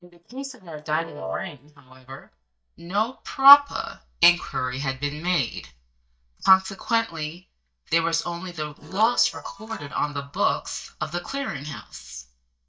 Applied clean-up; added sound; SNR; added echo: neural mask model DeepFilterNet 3.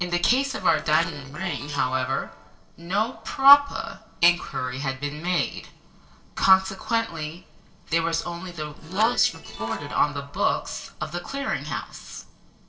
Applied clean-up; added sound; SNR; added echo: neural separator model SepFormer DNS4.